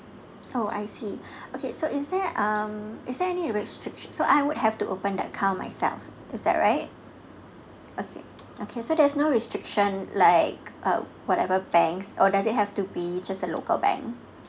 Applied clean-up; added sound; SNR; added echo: none; none; none; none.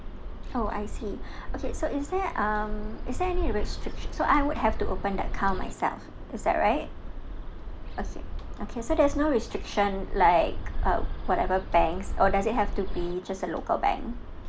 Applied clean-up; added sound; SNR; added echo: none; Bird; 3 dB; none.